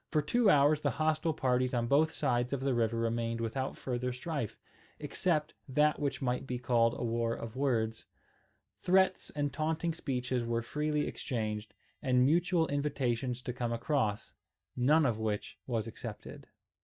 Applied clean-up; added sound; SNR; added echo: neural mask model DeepFilterNet 3.